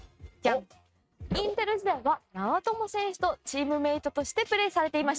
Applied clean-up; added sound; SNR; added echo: neural mask model RNNoise.